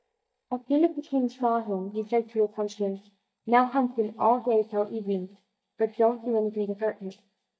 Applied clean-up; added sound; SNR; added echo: neural mask model DeepFilterNet 3.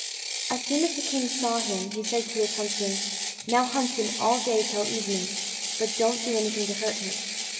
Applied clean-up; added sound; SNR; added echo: none; Ratchet, pawl; 3 dB; reverberation time 1.8 s.